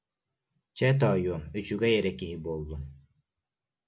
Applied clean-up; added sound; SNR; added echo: none; none; none; none.